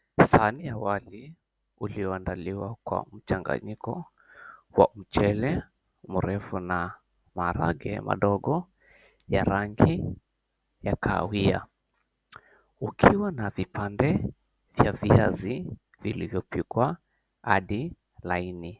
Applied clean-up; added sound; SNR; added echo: none; none; none; none.